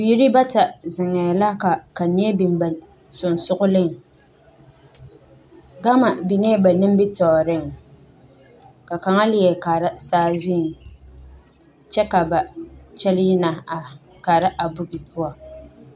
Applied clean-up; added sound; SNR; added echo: none; none; none; none.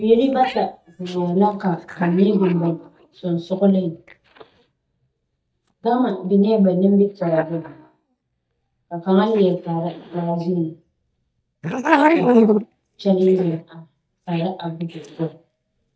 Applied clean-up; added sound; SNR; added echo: neural mask model DeepFilterNet 3.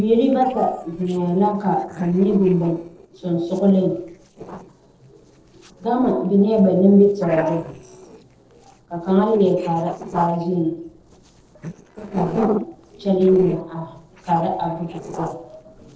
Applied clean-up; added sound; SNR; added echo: neural separator model SepFormer DNS4.